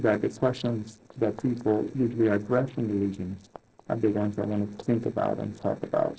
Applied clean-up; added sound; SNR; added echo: neural separator model SepFormer DNS4.